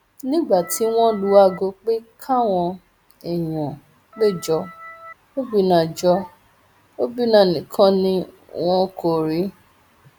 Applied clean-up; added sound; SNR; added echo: none; Organ; 19 dB; none.